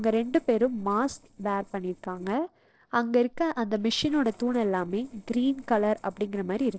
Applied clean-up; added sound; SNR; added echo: neural separator model SepFormer DNS4.